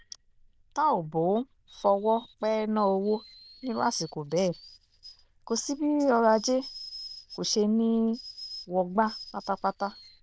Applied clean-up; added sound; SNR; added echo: neural diffusion model UNIVERSE++.